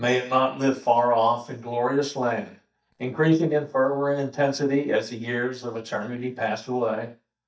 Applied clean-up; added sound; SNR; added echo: neural mask model DeepFilterNet 3.